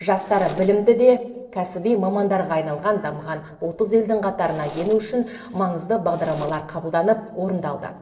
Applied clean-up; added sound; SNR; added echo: neural separator model SepFormer DNS4.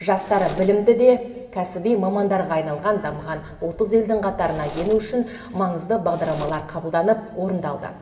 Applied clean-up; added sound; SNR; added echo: none; Mechanisms; 15 dB; reverberation time 1.3 s.